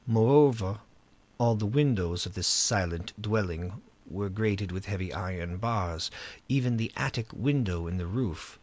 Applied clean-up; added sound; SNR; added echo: none; none; none; none.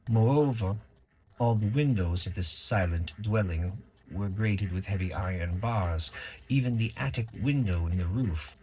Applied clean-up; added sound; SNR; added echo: neural separator model SepFormer DNS4.